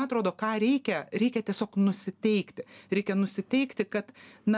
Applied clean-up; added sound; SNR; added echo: none; none; none; none.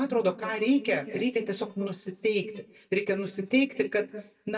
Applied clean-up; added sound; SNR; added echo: neural mask model DeepFilterNet 3.